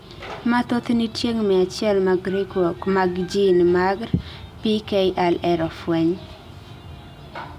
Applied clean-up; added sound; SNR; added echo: none; none; none; none.